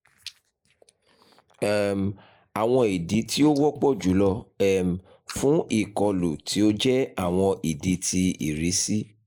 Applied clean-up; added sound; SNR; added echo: neural mask model Resemble Enhance denoiser.